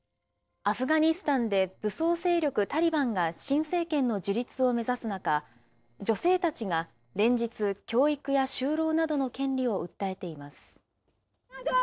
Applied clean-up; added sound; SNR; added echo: neural separator model SepFormer DNS4.